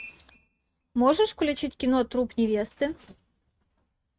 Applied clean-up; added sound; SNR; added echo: neural mask model RNNoise.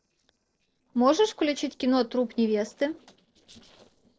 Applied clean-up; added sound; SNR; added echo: neural separator model SepFormer DNS4.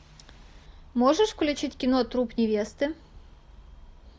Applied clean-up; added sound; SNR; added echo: none; none; none; none.